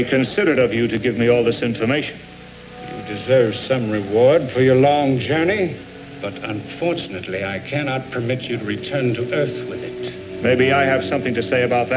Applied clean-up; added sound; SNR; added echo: none; none; none; none.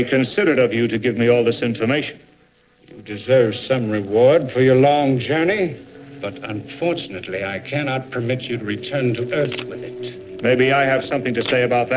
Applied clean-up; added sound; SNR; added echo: neural separator model SepFormer DNS4.